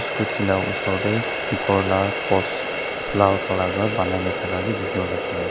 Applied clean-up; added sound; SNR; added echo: none; Water tap, faucet; 2 dB; none.